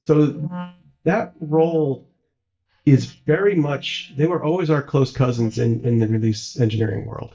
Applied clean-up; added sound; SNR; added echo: neural mask model DeepFilterNet 3.